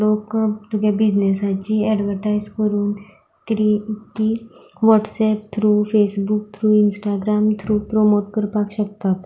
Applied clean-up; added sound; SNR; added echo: none; none; none; none.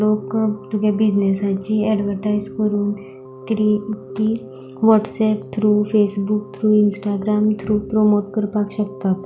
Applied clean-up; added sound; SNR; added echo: none; Keyboard (musical); 16 dB; none.